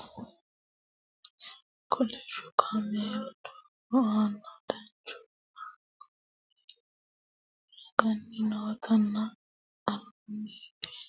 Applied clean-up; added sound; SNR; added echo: none; none; none; none.